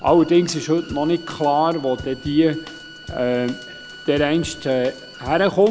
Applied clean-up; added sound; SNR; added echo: none; Drum kit + Bowed string instrument; 18 dB; none.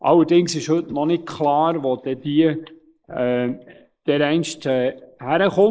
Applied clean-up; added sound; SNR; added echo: neural mask model Resemble Enhance denoiser.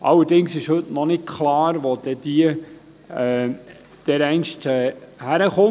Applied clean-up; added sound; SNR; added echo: none; none; none; none.